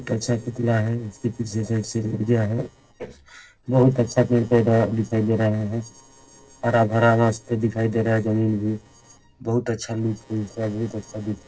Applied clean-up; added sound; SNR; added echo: neural separator model SepFormer DNS4.